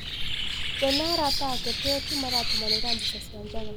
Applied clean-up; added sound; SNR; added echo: none; Bird; -4 dB; none.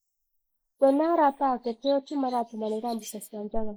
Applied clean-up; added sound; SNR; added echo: neural mask model Resemble Enhance denoiser.